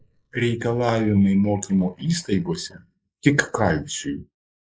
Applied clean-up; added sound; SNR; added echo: neural mask model Resemble Enhance denoiser.